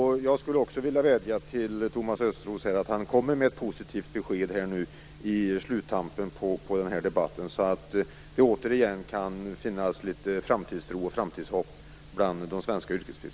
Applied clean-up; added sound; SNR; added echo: none; none; none; none.